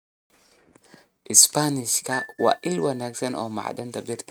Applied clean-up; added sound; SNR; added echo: neural mask model RNNoise.